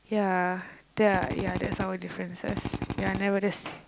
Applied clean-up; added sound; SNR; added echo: none; Drill; 4 dB; none.